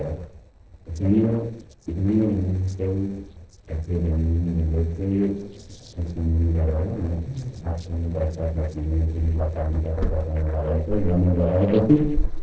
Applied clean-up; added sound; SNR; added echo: neural separator model SepFormer DNS4.